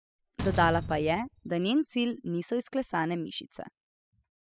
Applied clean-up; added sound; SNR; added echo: classical method spectral subtraction.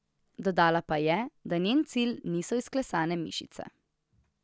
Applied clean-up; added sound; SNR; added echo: none; none; none; none.